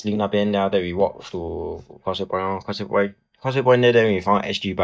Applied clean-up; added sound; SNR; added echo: neural mask model DeepFilterNet 3.